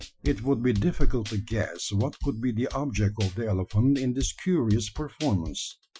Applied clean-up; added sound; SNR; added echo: classical method Wiener filter.